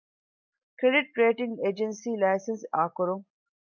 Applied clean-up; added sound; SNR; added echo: none; none; none; none.